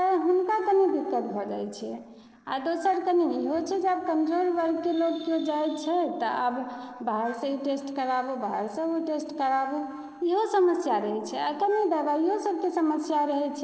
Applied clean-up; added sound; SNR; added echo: neural separator model SepFormer DNS4.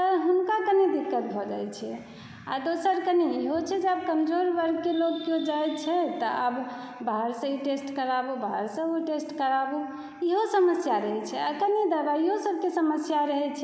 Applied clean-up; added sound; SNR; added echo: none; none; none; none.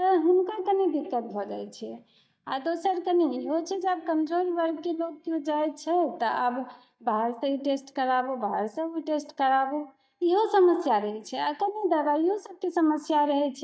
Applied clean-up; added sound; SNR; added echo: neural mask model DeepFilterNet 3.